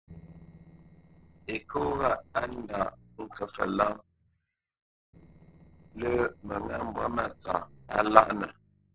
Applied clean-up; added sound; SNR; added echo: neural separator model SepFormer DNS4.